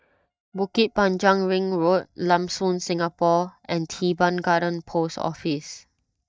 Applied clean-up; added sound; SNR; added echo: neural mask model DeepFilterNet 3.